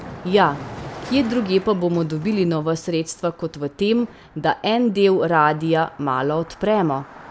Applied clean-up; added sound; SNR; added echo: none; Car passing by; 18 dB; none.